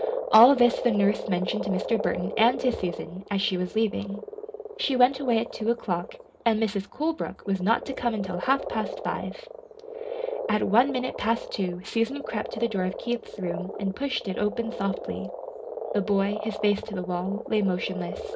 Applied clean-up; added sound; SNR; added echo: none; Frog; 8 dB; reverberation time 0.3 s.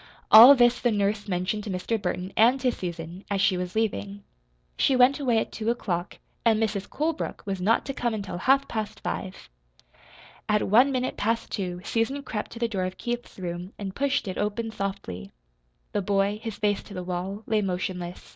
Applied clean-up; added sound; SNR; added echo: none; none; none; none.